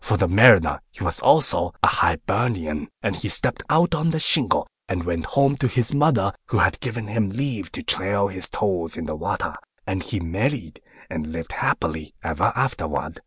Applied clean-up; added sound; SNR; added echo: none; none; none; none.